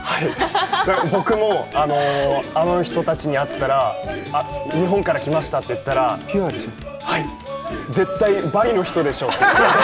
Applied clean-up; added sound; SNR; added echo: none; none; none; none.